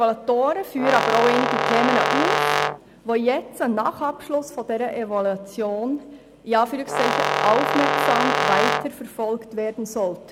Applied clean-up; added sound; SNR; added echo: none; Brass instrument; -2 dB; none.